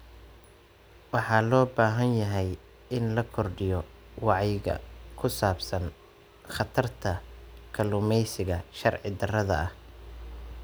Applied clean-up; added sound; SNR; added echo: none; none; none; none.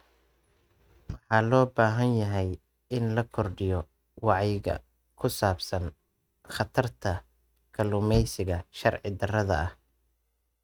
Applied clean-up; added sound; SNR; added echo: neural mask model RNNoise.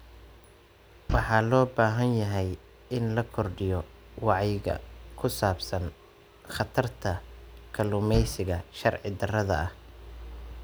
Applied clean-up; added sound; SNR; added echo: none; Bass drum; 5 dB; none.